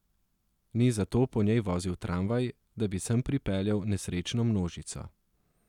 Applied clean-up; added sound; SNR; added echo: none; none; none; none.